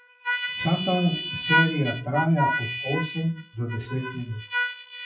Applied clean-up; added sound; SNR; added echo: classical method WPE with log-MMSE.